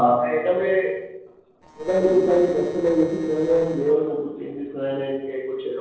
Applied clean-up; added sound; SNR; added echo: neural separator model SepFormer DNS4.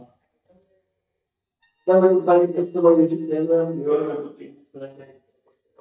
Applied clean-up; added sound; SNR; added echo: neural mask model DeepFilterNet 3.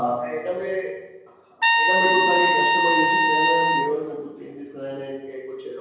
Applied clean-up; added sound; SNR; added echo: none; Trumpet; -4 dB; reverberation time 1.0 s.